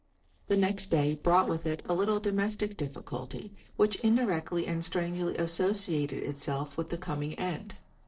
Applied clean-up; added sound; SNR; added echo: neural separator model SepFormer DNS4.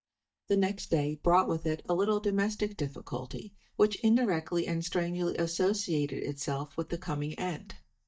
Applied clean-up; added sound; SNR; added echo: neural mask model DeepFilterNet 3.